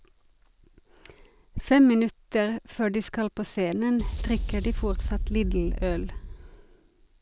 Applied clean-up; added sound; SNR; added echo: none; Boom; 1 dB; none.